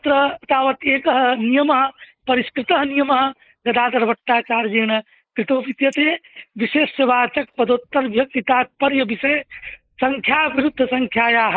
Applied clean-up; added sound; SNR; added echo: neural mask model Resemble Enhance denoiser.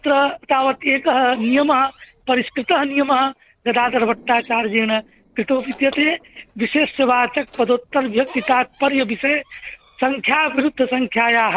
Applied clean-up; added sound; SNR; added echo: neural separator model SepFormer DNS4.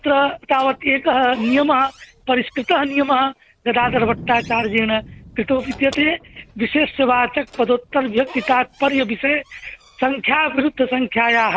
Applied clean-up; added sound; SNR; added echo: none; Thunder + Squeak / Slam; 20 dB; none.